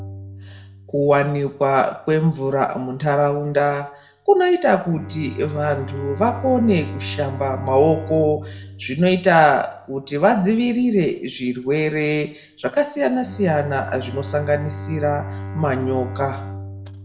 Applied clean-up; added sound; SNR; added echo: none; Bowed string instrument; 13 dB; reverberation time 0.5 s.